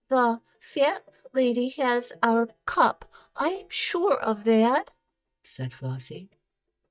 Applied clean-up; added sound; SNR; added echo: neural mask model DeepFilterNet 3.